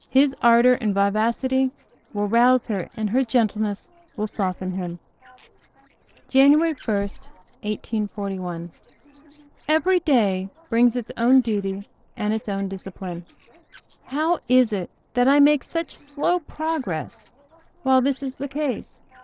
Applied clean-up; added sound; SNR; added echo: neural separator model SepFormer DNS4.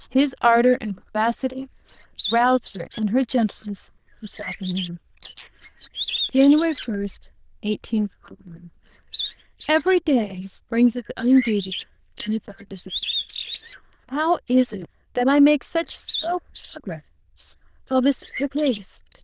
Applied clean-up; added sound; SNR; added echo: neural diffusion model UNIVERSE++.